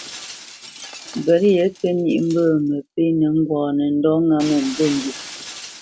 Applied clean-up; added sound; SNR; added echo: none; Shatter; 17 dB; none.